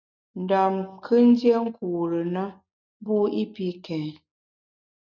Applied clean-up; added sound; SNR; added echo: none; none; none; none.